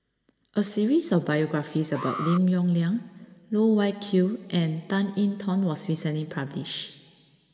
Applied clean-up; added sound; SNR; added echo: none; Alarm; 12 dB; reverberation time 1.7 s.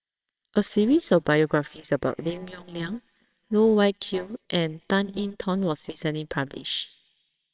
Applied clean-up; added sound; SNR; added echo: neural separator model SepFormer WHAMR!.